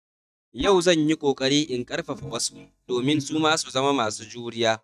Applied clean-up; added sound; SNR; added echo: neural mask model DeepFilterNet 3.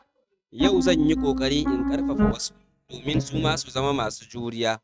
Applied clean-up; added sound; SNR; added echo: neural mask model RNNoise.